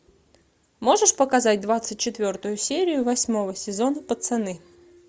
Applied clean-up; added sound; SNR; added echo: none; none; none; none.